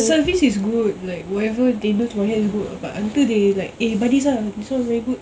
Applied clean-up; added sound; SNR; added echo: none; none; none; none.